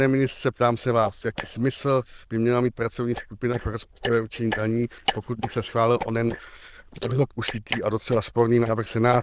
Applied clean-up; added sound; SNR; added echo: neural diffusion model UNIVERSE++.